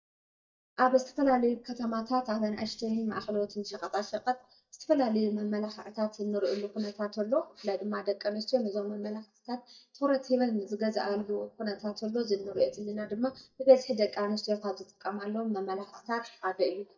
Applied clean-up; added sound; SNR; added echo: neural mask model DeepFilterNet 3.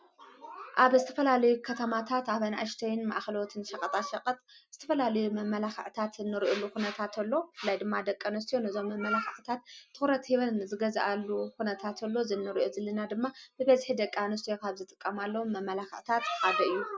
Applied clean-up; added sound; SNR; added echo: none; none; none; none.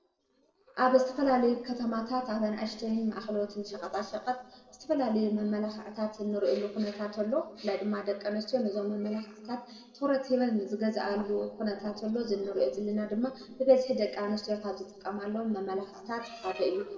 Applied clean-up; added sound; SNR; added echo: neural separator model SepFormer DNS4.